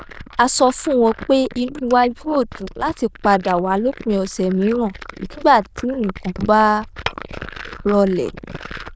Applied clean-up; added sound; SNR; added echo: neural diffusion model UNIVERSE++.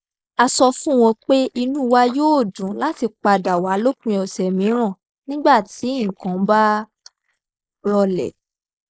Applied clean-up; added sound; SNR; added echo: neural mask model Resemble Enhance denoiser.